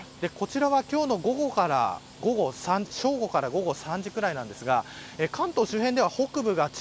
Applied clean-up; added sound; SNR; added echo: none; none; none; none.